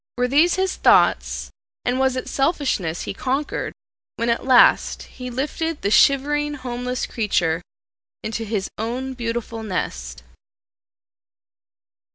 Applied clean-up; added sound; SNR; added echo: none; none; none; none.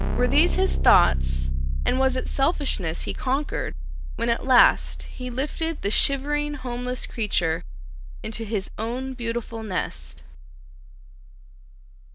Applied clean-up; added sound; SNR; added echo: none; Keyboard (musical); 1 dB; none.